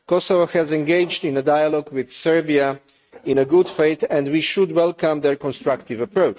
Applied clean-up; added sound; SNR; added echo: neural mask model RNNoise.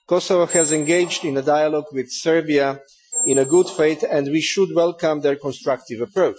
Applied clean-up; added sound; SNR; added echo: classical method Wiener filter.